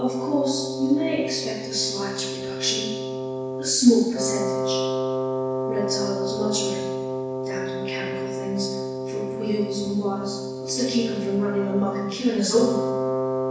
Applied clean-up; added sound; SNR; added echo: none; Wind instrument, woodwind instrument; 2 dB; reverberation time 1.1 s.